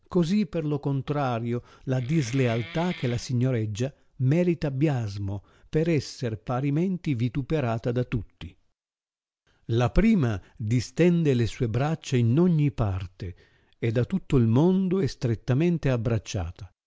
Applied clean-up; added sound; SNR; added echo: none; Wood; 17 dB; none.